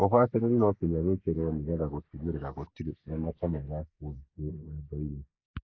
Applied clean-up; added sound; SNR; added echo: neural mask model Resemble Enhance denoiser.